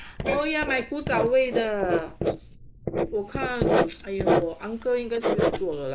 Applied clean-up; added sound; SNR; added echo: neural mask model Resemble Enhance denoiser.